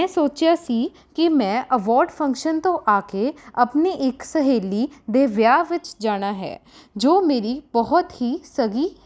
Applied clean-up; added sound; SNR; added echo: none; none; none; none.